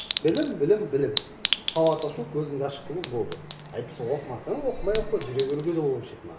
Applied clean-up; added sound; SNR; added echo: none; Chink, clink; 8 dB; none.